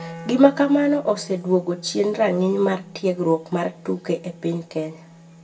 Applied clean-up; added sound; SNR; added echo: none; Wind instrument, woodwind instrument; 20 dB; reverberation time 0.2 s.